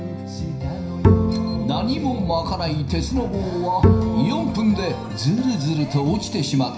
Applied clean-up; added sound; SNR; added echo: none; Bowed string instrument; 1 dB; reverberation time 0.5 s.